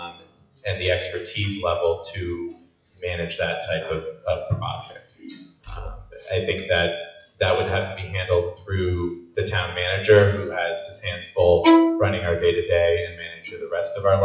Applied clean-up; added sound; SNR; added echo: classical method log-MMSE.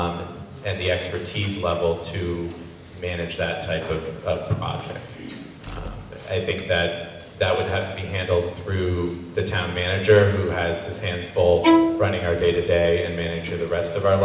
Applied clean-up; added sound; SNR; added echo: none; Bowed string instrument; -2 dB; none.